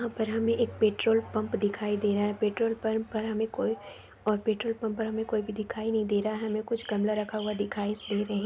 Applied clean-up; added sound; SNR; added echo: none; none; none; none.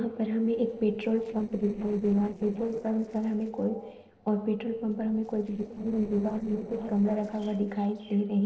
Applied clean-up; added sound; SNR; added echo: neural separator model SepFormer DNS4.